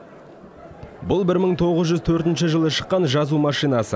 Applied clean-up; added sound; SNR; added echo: none; none; none; none.